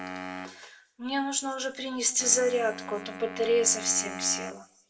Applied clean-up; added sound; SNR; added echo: none; Wind instrument, woodwind instrument; 12 dB; reverberation time 0.5 s.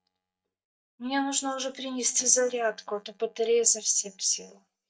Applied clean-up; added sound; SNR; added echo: neural mask model DeepFilterNet 3.